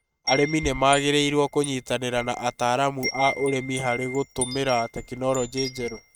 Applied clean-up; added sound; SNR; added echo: neural mask model RNNoise.